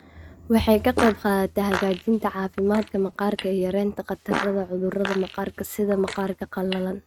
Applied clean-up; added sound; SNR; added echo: neural mask model RNNoise.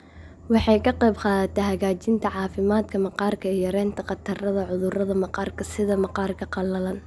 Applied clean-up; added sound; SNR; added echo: none; none; none; none.